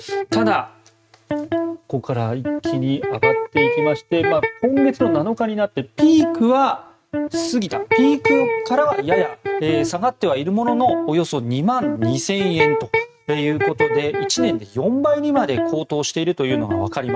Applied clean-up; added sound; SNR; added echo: neural mask model RNNoise.